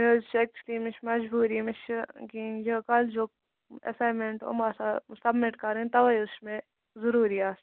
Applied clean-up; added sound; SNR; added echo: none; none; none; none.